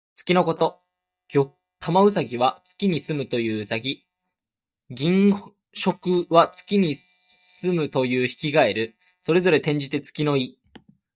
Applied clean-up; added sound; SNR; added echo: neural mask model DeepFilterNet 3.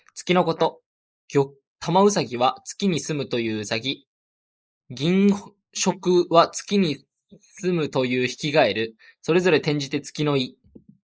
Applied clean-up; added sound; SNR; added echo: neural mask model Resemble Enhance denoiser.